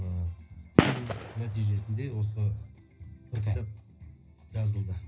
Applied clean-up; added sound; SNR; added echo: none; Gunshot, gunfire; -2 dB; reverberation time 0.4 s.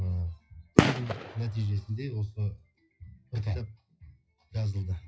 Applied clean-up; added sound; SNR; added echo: classical method WPE with log-MMSE.